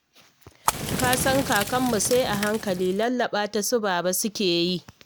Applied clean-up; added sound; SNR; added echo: none; Fire; 5 dB; none.